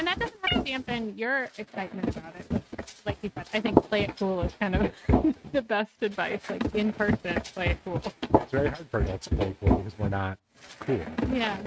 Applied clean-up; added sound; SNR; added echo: neural mask model RNNoise.